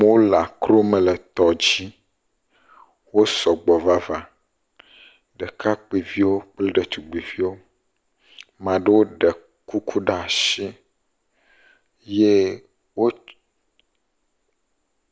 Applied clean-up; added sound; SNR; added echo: none; none; none; none.